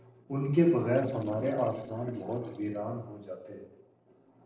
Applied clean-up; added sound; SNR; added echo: neural separator model SepFormer DNS4.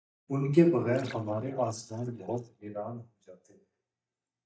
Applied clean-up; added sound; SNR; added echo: neural mask model DeepFilterNet 3.